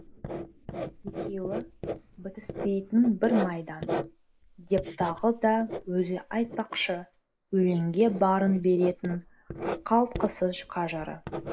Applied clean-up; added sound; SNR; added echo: neural mask model Resemble Enhance denoiser.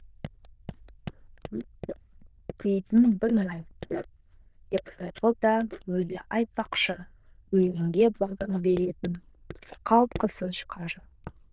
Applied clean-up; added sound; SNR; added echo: neural diffusion model UNIVERSE++.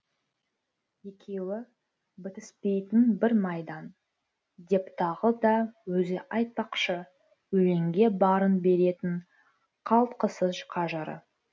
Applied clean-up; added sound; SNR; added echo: none; none; none; none.